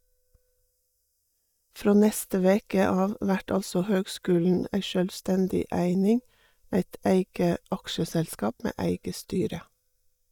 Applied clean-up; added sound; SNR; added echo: neural mask model DeepFilterNet 3.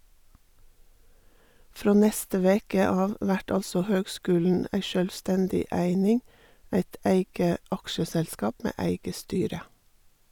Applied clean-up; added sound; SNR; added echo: none; none; none; none.